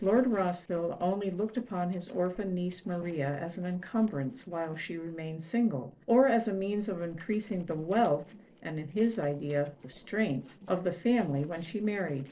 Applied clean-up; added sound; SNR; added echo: neural separator model SepFormer DNS4.